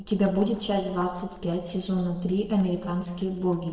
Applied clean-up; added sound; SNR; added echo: neural separator model SepFormer DNS4.